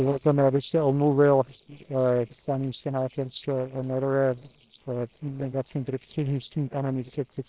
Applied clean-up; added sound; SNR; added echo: neural separator model SepFormer WHAMR!.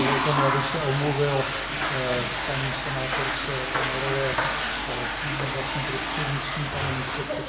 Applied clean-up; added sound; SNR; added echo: none; Toilet flush / Water; -2 dB; reverberation time 0.8 s.